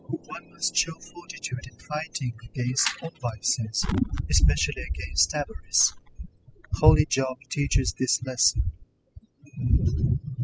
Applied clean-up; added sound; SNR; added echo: classical method spectral subtraction.